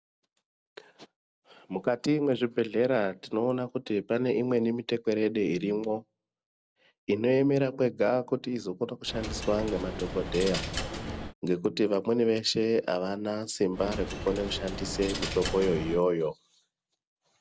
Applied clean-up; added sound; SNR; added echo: none; Coin (dropping); 6 dB; none.